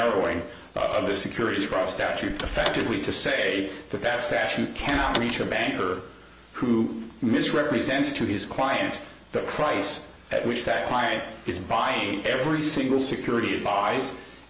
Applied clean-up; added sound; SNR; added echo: none; Door; 6 dB; none.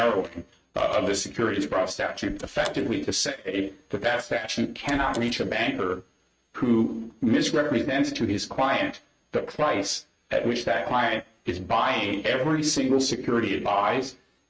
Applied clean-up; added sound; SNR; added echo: neural mask model RNNoise.